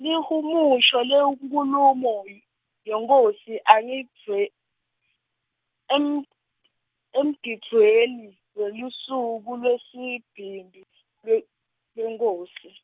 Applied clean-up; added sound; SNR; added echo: none; none; none; none.